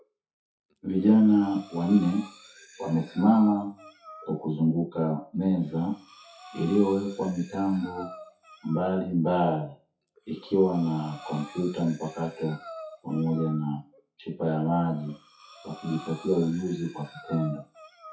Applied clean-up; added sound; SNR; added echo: classical method WPE with log-MMSE.